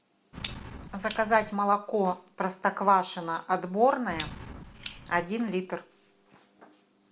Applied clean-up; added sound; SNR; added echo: none; Clock; 12 dB; none.